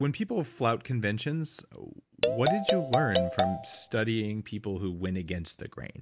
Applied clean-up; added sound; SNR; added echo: none; Marimba, xylophone; -2 dB; none.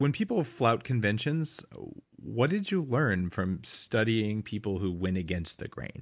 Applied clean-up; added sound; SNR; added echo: none; none; none; none.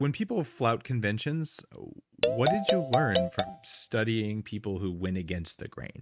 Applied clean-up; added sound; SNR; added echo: neural mask model RNNoise.